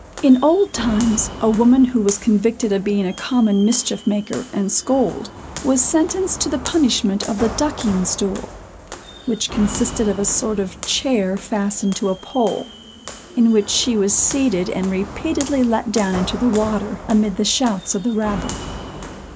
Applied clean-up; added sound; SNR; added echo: none; Walk, footsteps; 13 dB; none.